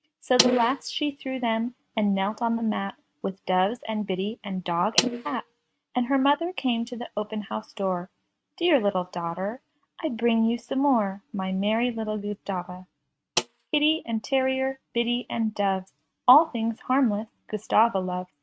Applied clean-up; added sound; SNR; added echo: neural mask model RNNoise.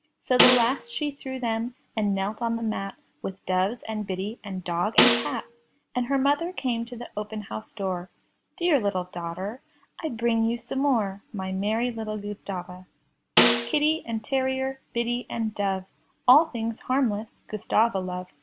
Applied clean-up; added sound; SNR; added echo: none; Snare drum; -4 dB; none.